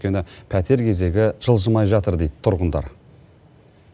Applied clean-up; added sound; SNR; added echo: none; none; none; none.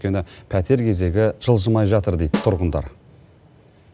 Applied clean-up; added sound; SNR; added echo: none; Snare drum; 10 dB; none.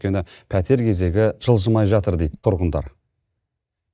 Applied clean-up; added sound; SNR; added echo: neural mask model DeepFilterNet 3.